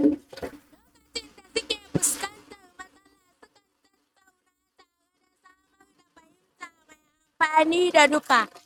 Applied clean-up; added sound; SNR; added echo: neural mask model RNNoise.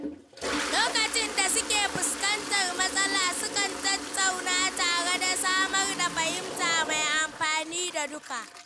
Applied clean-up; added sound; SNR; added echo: none; Toilet flush; 7 dB; none.